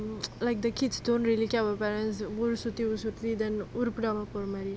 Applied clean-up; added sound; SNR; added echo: none; none; none; none.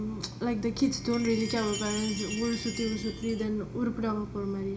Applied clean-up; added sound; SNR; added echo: none; Chime; 11 dB; reverberation time 0.4 s.